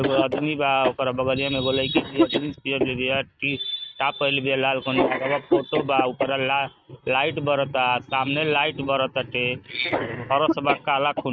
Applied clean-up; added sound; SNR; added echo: neural mask model RNNoise.